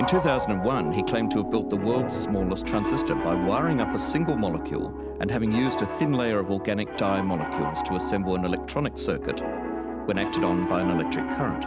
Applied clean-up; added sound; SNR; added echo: none; Piano; 2 dB; none.